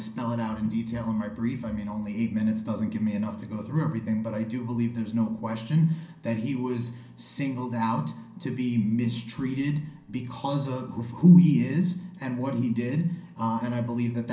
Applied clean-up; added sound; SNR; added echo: none; none; none; reverberation time 0.6 s.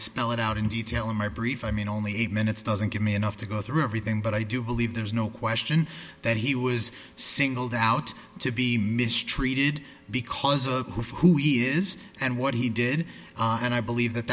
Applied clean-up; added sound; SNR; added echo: none; none; none; none.